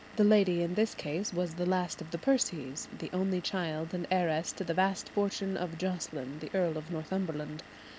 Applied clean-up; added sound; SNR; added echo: none; Engine / Vehicle; 19 dB; none.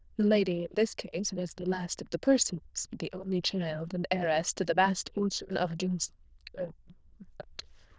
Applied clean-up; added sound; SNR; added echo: neural diffusion model UNIVERSE++.